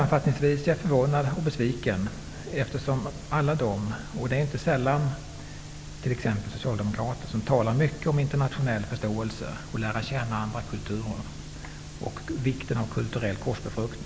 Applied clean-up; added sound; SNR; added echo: none; none; none; none.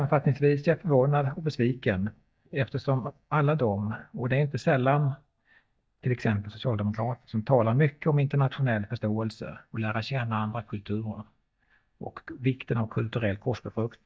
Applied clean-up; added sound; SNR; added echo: neural mask model DeepFilterNet 3.